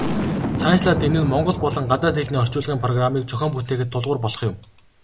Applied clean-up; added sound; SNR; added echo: none; Boom; 6 dB; none.